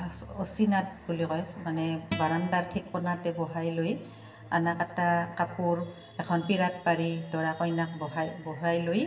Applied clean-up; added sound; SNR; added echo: none; Acoustic guitar; 14 dB; reverberation time 0.9 s.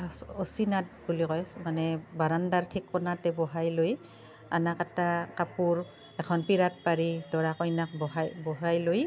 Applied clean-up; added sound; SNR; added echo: none; none; none; none.